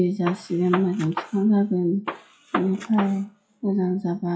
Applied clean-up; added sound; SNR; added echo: classical method WPE with log-MMSE.